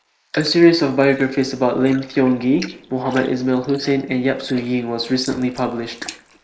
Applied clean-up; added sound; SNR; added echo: neural mask model Resemble Enhance denoiser.